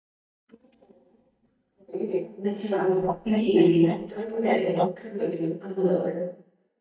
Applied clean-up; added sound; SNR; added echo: neural mask model DeepFilterNet 3.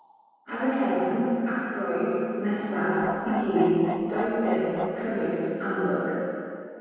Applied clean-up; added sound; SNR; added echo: none; Bark; 7 dB; reverberation time 2.1 s.